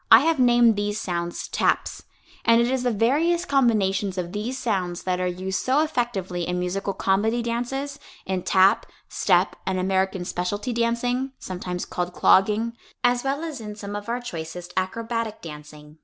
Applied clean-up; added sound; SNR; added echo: none; none; none; none.